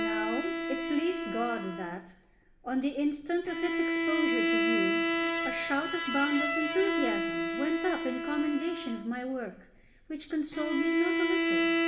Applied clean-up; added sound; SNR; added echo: none; Bowed string instrument; -1 dB; reverberation time 0.8 s.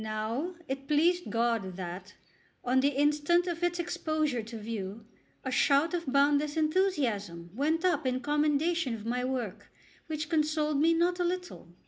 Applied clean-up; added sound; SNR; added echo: none; none; none; none.